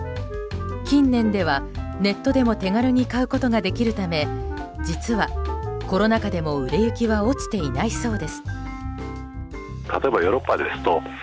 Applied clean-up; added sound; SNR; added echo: none; Wind instrument, woodwind instrument; 15 dB; none.